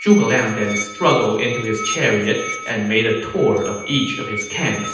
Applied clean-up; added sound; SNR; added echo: none; Musical instrument; 11 dB; reverberation time 0.9 s.